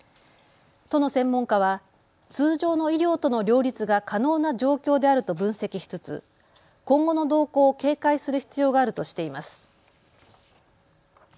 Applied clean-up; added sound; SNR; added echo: none; none; none; none.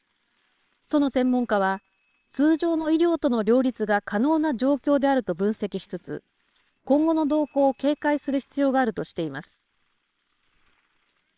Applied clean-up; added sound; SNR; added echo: neural separator model SepFormer WHAMR!.